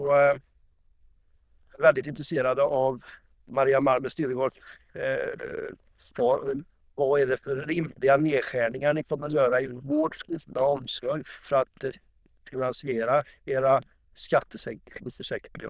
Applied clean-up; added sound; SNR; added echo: neural diffusion model UNIVERSE++.